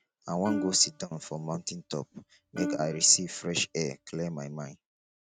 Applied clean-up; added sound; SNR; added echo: neural mask model RNNoise.